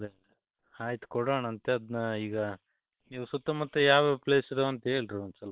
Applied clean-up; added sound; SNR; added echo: neural separator model SepFormer WHAM!.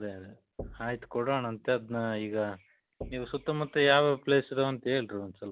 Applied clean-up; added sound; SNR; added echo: none; Knock / Wood; 20 dB; none.